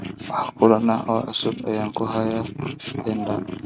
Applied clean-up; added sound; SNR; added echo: neural mask model RNNoise.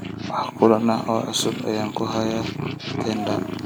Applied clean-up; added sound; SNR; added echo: none; Purr; 7 dB; none.